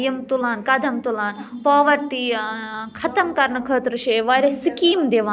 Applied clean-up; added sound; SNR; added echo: none; none; none; none.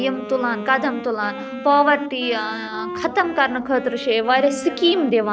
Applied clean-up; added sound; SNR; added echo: none; Wind instrument, woodwind instrument; 13 dB; none.